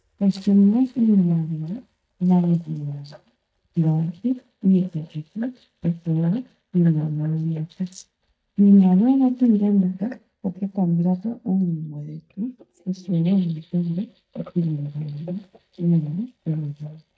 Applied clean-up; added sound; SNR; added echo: neural mask model DeepFilterNet 3.